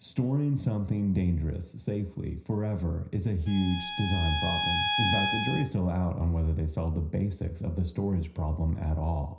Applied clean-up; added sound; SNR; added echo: none; Bowed string instrument; 1 dB; reverberation time 0.5 s.